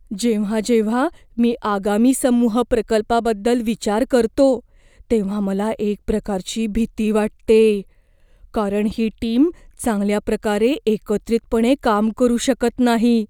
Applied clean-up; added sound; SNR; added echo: none; none; none; none.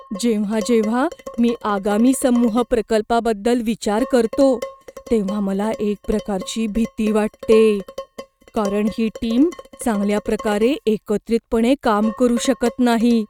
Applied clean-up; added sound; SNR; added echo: neural mask model RNNoise.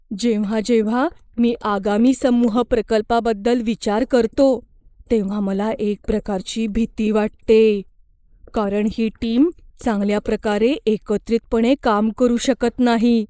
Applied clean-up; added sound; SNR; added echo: neural mask model Resemble Enhance denoiser.